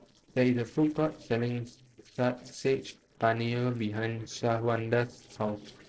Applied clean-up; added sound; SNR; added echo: neural separator model SepFormer DNS4.